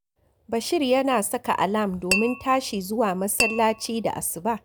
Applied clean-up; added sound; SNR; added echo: none; Tap / Glass; 6 dB; none.